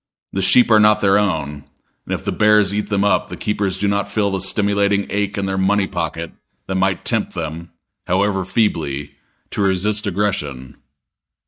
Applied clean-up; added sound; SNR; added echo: neural mask model DeepFilterNet 3.